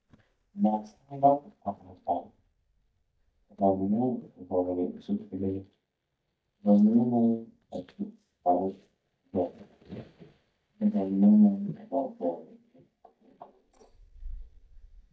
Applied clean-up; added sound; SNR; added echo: neural mask model DeepFilterNet 3.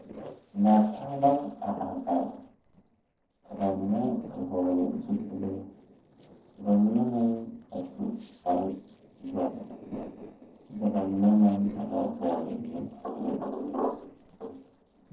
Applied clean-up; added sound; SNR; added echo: neural separator model SepFormer DNS4.